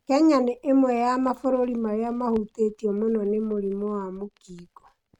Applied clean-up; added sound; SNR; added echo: neural mask model RNNoise.